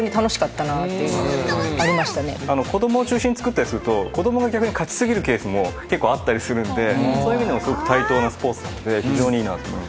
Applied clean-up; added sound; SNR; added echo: none; Rattle (instrument); 18 dB; none.